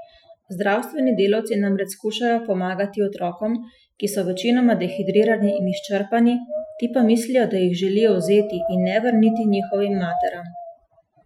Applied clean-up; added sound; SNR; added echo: classical method Wiener filter.